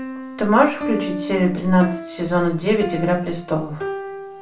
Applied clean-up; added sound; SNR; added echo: none; Piano; 10 dB; reverberation time 0.3 s.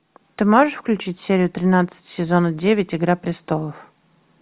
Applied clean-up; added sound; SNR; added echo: none; none; none; none.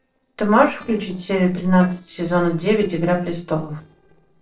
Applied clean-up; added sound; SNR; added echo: neural separator model SepFormer DNS4.